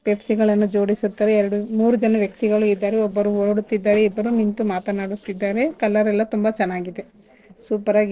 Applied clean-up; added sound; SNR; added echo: neural separator model SepFormer DNS4.